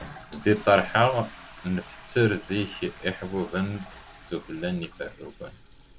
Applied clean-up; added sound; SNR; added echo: none; Toilet flush; 18 dB; none.